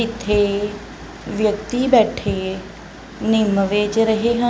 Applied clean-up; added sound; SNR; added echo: none; none; none; none.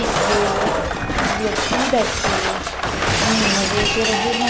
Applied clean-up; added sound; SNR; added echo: none; Shatter; -4 dB; none.